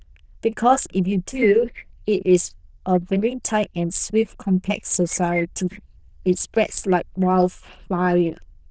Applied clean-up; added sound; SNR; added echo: neural diffusion model UNIVERSE++.